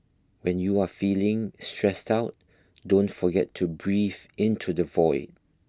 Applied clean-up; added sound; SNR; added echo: none; none; none; none.